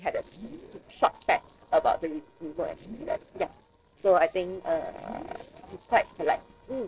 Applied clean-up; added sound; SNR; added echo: neural separator model SepFormer DNS4.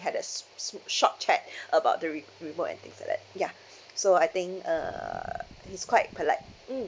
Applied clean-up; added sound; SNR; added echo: none; none; none; none.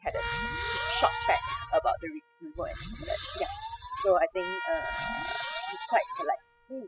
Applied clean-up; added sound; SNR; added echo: classical method spectral subtraction.